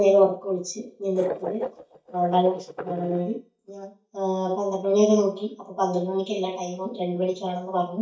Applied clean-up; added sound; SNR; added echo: neural mask model DeepFilterNet 3.